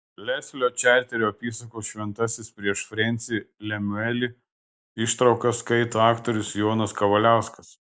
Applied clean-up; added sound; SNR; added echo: none; none; none; none.